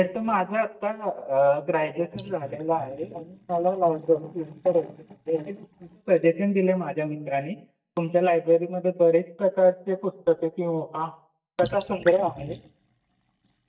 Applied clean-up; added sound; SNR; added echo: neural mask model DeepFilterNet 3.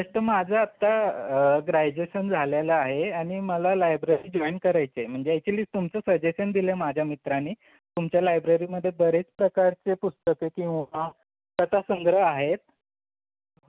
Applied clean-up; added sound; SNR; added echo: none; none; none; none.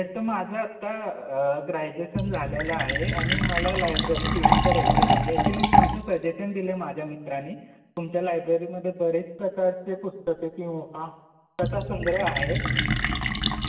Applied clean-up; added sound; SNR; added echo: none; Fill (with liquid); -2 dB; reverberation time 1.0 s.